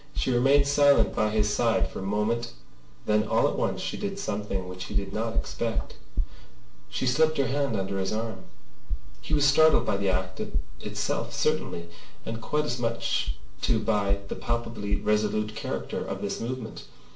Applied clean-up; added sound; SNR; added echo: none; Knock; 6 dB; reverberation time 0.4 s.